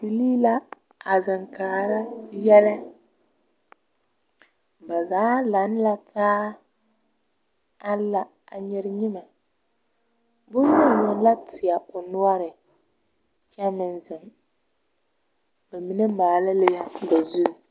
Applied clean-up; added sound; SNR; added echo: none; none; none; none.